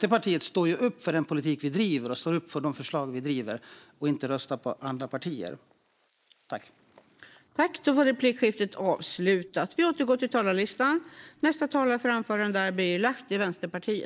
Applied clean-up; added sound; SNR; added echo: neural mask model Resemble Enhance denoiser.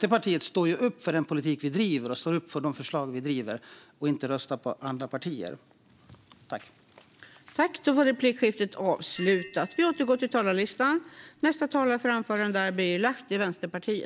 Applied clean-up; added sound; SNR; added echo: none; Bell; 18 dB; none.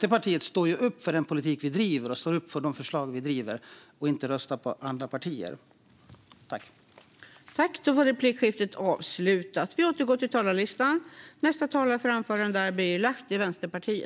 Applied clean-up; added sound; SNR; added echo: none; none; none; none.